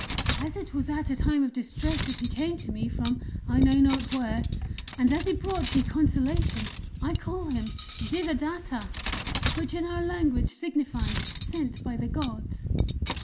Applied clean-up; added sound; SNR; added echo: none; Cutlery, silverware; 0 dB; reverberation time 0.5 s.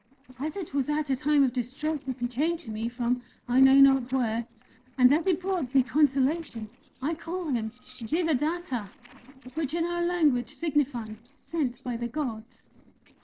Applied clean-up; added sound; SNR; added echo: neural separator model SepFormer DNS4.